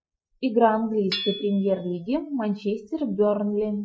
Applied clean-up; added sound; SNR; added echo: classical method Wiener filter.